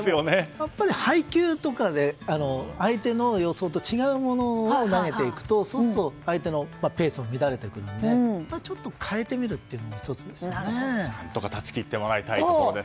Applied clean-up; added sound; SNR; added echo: none; none; none; none.